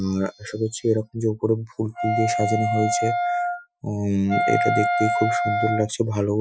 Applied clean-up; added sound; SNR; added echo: classical method Wiener filter.